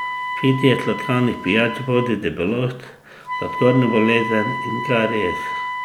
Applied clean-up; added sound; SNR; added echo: none; Wind instrument, woodwind instrument; 7 dB; none.